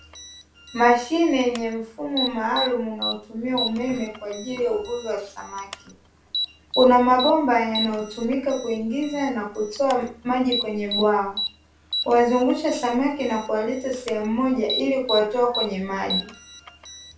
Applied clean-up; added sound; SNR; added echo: none; Alarm; 10 dB; reverberation time 0.4 s.